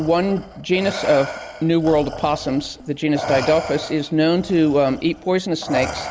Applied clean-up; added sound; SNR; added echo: none; Respiratory sounds; 11 dB; none.